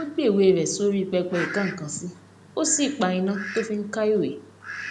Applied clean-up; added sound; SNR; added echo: none; Fowl; 14 dB; none.